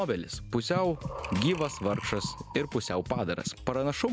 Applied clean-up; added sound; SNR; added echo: none; Breathing; 10 dB; none.